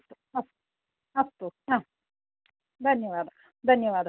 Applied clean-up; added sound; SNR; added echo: none; none; none; none.